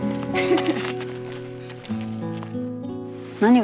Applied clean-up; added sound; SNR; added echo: none; none; none; none.